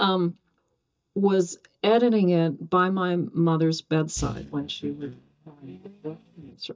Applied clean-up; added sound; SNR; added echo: neural mask model DeepFilterNet 3.